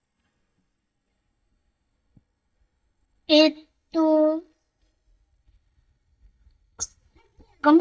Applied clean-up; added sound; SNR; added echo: neural mask model DeepFilterNet 3.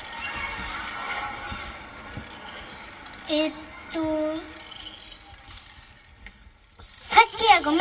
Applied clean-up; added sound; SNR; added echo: none; Screech; 16 dB; reverberation time 1.7 s.